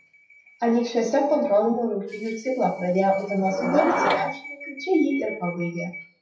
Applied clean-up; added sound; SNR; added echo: classical method WPE with log-MMSE.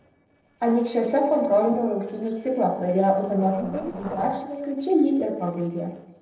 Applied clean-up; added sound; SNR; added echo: neural separator model SepFormer DNS4.